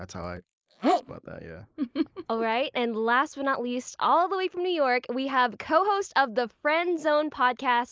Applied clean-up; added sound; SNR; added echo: neural mask model Resemble Enhance denoiser.